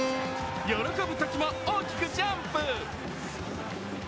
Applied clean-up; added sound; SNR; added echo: none; Keyboard (musical); 7 dB; none.